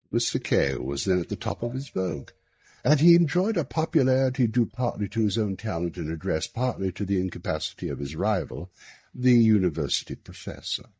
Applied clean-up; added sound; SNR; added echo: neural mask model DeepFilterNet 3.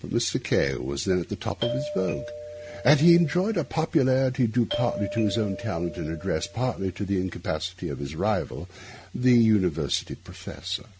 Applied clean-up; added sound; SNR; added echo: none; Doorbell; 10 dB; none.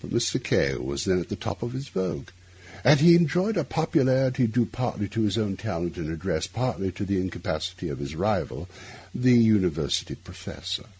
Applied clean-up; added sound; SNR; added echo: none; none; none; none.